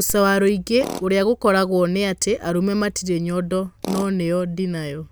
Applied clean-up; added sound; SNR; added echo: none; Tools; 18 dB; none.